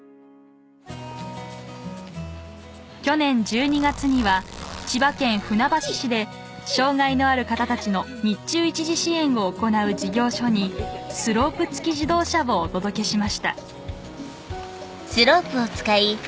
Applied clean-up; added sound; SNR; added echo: none; Zipper (clothing); 14 dB; none.